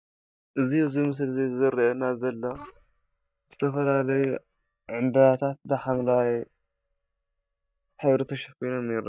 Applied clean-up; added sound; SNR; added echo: neural mask model DeepFilterNet 3.